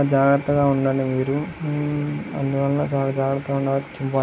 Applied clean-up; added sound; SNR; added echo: none; none; none; none.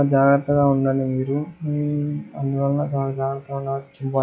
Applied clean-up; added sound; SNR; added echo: classical method log-MMSE.